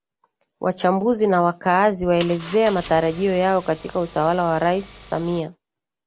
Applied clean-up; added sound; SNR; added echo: none; Engine; 17 dB; none.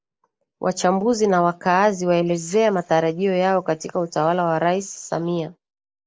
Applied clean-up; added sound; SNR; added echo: neural mask model Resemble Enhance denoiser.